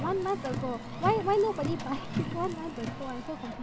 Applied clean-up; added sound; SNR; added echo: none; Car; 5 dB; none.